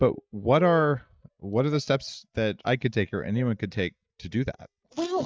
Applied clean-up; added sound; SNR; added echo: neural mask model DeepFilterNet 3.